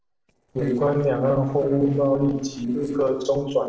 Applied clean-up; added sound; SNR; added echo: neural separator model SepFormer DNS4.